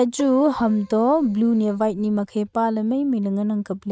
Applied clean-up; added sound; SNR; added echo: neural mask model RNNoise.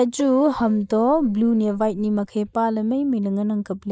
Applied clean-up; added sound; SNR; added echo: neural mask model DeepFilterNet 3.